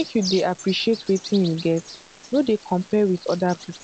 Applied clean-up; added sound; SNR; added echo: none; Bird vocalization, bird call, bird song; 16 dB; none.